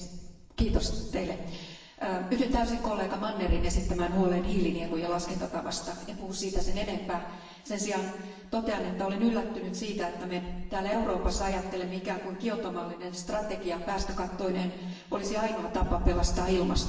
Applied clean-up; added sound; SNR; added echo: none; none; none; reverberation time 1.2 s.